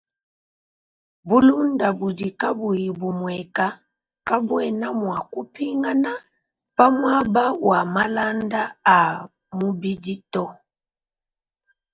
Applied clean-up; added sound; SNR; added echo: neural mask model DeepFilterNet 3.